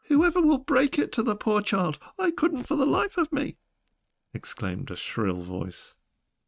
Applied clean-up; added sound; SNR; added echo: neural mask model RNNoise.